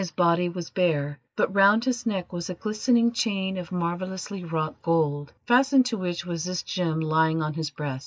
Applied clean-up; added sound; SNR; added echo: neural mask model Resemble Enhance denoiser.